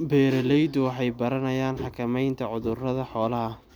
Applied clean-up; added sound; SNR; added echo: none; none; none; none.